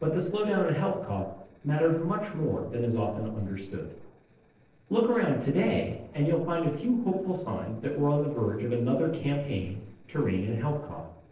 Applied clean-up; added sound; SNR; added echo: neural separator model SepFormer DNS4.